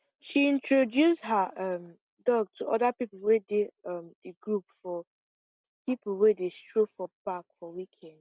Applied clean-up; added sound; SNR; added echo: none; none; none; none.